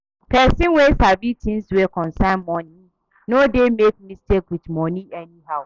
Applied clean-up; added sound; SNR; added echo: none; none; none; none.